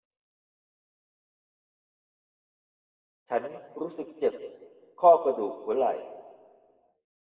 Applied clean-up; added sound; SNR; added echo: none; none; none; reverberation time 1.4 s.